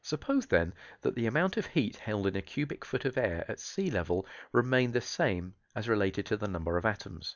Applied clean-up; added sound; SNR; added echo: none; none; none; none.